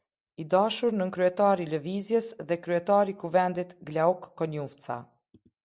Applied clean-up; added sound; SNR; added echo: none; none; none; none.